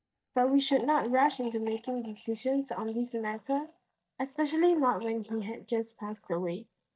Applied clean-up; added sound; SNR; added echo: neural mask model DeepFilterNet 3.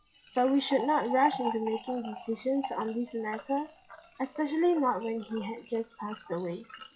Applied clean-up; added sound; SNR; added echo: classical method WPE with log-MMSE.